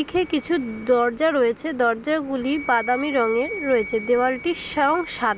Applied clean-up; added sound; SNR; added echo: none; Wind instrument, woodwind instrument; 16 dB; none.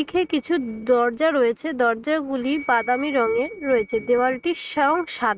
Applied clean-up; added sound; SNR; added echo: neural mask model RNNoise.